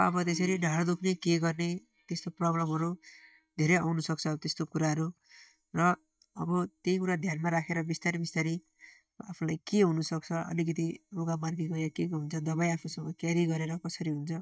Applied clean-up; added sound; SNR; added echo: neural mask model DeepFilterNet 3.